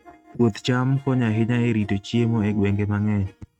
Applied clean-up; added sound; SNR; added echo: neural mask model RNNoise.